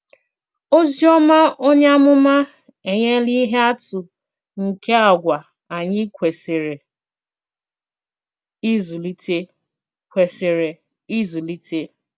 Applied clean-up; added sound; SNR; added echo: none; none; none; none.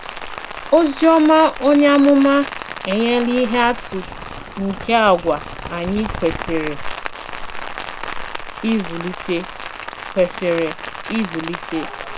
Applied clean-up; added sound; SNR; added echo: none; Rain; 10 dB; none.